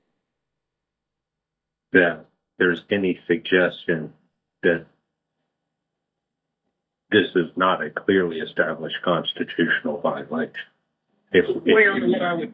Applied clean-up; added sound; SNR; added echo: neural mask model DeepFilterNet 3.